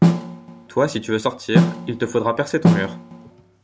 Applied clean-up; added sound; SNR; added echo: none; Snare drum; -3 dB; none.